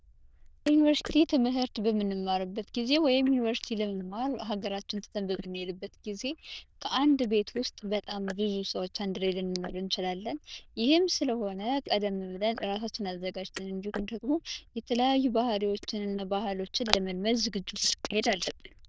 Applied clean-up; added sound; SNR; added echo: neural diffusion model UNIVERSE++.